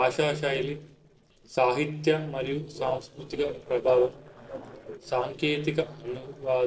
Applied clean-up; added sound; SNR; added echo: neural separator model SepFormer DNS4.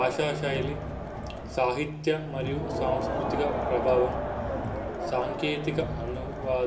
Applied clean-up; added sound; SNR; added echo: none; Crowd; 3 dB; reverberation time 0.2 s.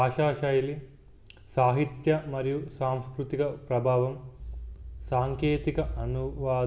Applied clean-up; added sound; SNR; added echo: none; none; none; none.